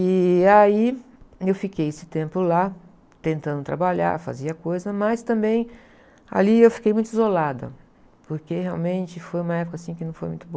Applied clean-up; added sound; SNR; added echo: none; none; none; none.